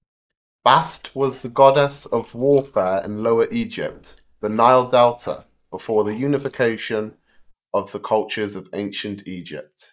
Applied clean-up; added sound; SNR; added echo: neural mask model DeepFilterNet 3.